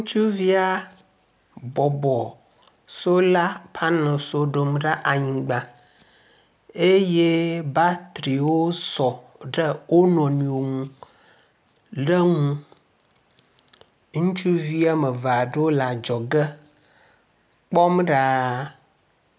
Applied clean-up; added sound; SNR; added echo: none; none; none; none.